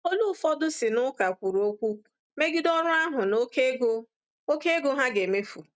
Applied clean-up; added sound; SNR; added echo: none; none; none; none.